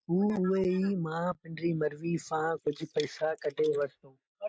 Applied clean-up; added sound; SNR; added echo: neural mask model Resemble Enhance denoiser.